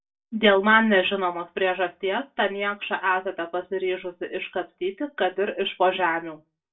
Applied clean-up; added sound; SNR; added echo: none; none; none; reverberation time 0.2 s.